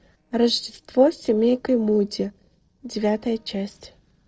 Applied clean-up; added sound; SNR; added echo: neural separator model SepFormer DNS4.